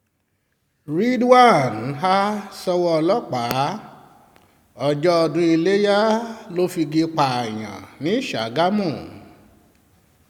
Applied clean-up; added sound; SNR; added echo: none; none; none; none.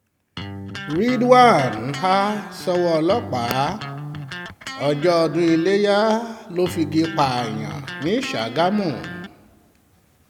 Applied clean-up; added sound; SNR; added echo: none; Electric guitar; 12 dB; none.